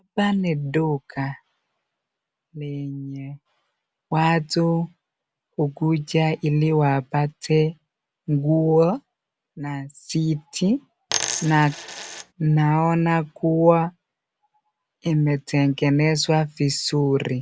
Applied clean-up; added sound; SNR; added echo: none; Coin (dropping); 7 dB; none.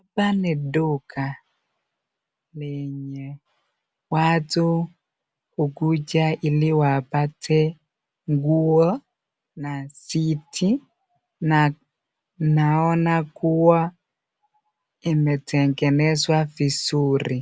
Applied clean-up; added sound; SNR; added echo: none; none; none; none.